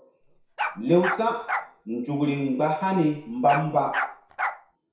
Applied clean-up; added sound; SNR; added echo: none; Bark; 6 dB; reverberation time 0.6 s.